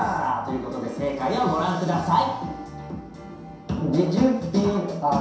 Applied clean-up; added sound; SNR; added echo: none; none; none; reverberation time 0.7 s.